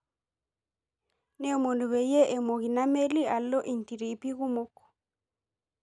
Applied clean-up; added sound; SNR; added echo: none; none; none; none.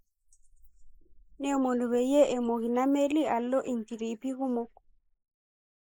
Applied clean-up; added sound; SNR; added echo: neural mask model Resemble Enhance denoiser.